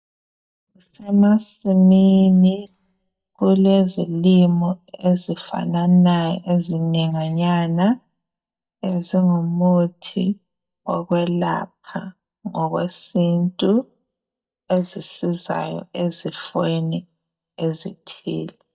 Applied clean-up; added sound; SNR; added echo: neural mask model DeepFilterNet 3.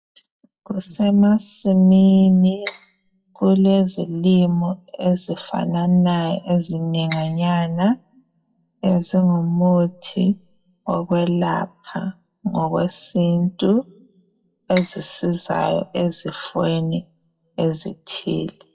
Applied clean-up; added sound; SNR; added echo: classical method WPE with log-MMSE.